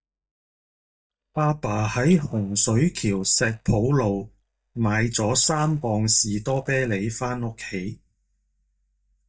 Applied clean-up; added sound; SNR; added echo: neural mask model DeepFilterNet 3.